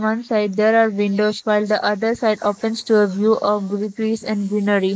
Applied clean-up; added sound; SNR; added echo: neural mask model Resemble Enhance denoiser.